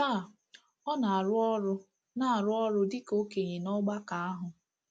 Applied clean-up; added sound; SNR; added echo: none; none; none; none.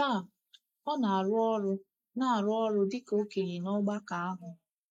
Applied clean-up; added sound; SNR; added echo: neural mask model Resemble Enhance denoiser.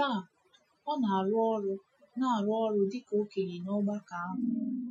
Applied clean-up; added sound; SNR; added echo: classical method Wiener filter.